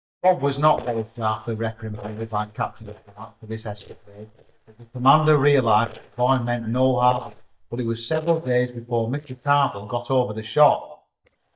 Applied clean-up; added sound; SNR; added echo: neural mask model DeepFilterNet 3.